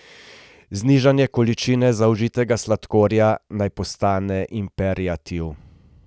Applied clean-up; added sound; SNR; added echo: none; none; none; none.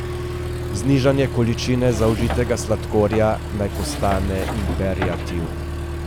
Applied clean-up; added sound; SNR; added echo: none; Accelerating, revving, vroom; 4 dB; none.